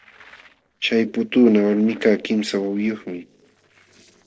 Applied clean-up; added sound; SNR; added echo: neural separator model SepFormer DNS4.